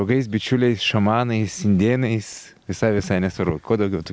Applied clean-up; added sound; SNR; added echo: none; none; none; none.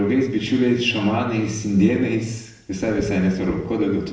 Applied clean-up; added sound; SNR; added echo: none; none; none; reverberation time 0.7 s.